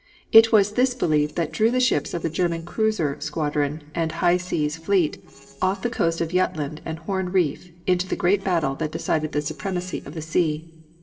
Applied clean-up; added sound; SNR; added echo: neural separator model SepFormer DNS4.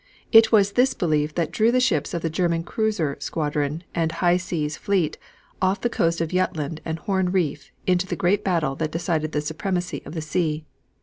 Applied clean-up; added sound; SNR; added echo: none; none; none; none.